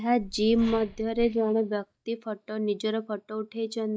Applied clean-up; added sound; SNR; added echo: neural mask model DeepFilterNet 3.